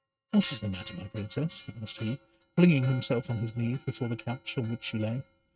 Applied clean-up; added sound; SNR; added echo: neural mask model RNNoise.